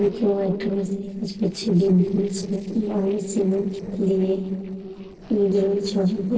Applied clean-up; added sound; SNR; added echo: neural separator model SepFormer DNS4.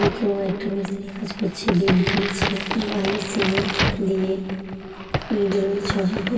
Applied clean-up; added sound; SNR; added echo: none; Crack; 4 dB; reverberation time 2.6 s.